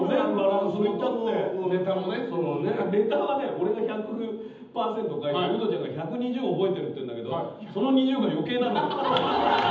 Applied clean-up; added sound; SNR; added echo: none; none; none; reverberation time 0.8 s.